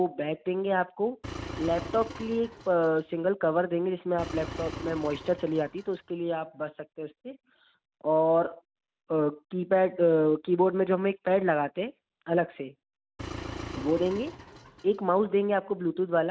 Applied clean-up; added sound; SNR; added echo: none; Engine; 12 dB; none.